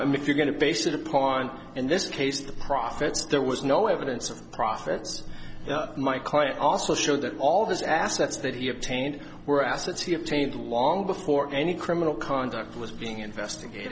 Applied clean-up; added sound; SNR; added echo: none; none; none; none.